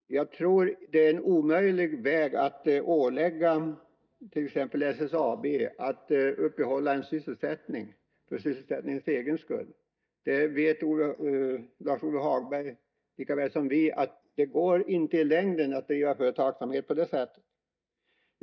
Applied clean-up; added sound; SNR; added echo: neural mask model DeepFilterNet 3.